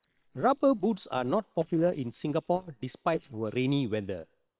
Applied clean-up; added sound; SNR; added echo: neural separator model SepFormer WHAM!.